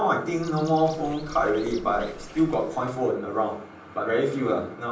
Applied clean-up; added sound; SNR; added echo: none; Bird; 18 dB; reverberation time 0.6 s.